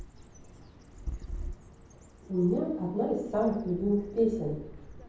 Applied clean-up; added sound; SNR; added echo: none; Bird vocalization, bird call, bird song; 12 dB; reverberation time 0.9 s.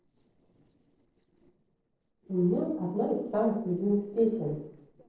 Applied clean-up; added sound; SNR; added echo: neural separator model SepFormer DNS4.